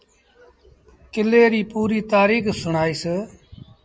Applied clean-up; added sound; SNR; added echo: none; none; none; none.